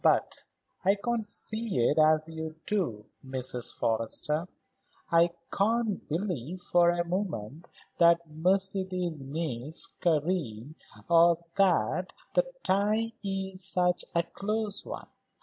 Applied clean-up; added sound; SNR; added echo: none; none; none; none.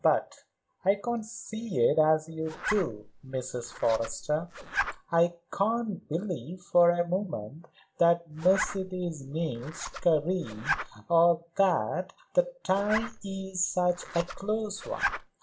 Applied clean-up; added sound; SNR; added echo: none; Zipper (clothing); 9 dB; reverberation time 0.2 s.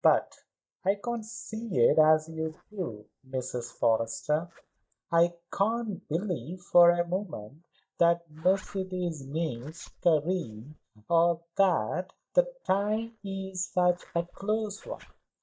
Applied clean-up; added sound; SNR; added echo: neural mask model DeepFilterNet 3.